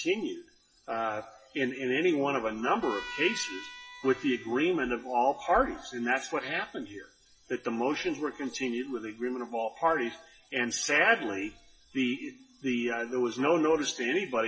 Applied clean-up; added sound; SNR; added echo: classical method WPE with log-MMSE.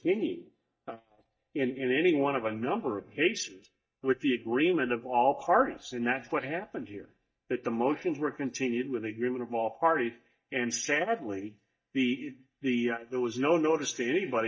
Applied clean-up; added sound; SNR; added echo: neural mask model DeepFilterNet 3.